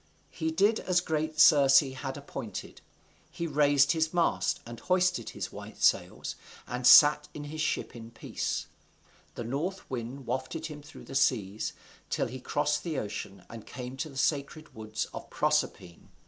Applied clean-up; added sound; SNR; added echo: none; none; none; none.